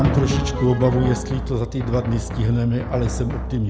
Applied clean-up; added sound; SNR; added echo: none; Drum; 4 dB; none.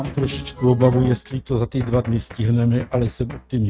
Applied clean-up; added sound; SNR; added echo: neural mask model RNNoise.